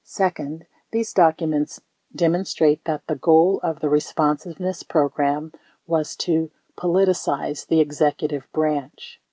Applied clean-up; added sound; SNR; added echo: none; none; none; none.